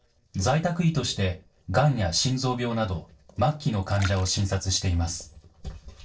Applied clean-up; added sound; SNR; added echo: neural separator model SepFormer DNS4.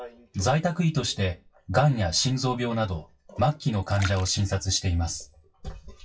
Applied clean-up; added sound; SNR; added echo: classical method WPE with log-MMSE.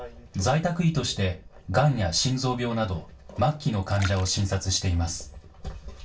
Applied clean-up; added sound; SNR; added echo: none; Splash, splatter; 17 dB; reverberation time 0.2 s.